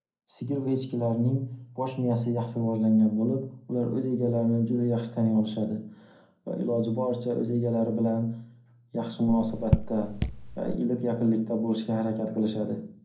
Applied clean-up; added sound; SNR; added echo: none; Raindrop / Drip; 2 dB; reverberation time 0.5 s.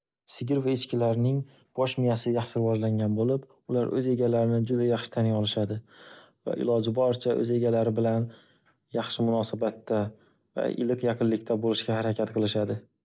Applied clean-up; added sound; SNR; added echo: none; none; none; none.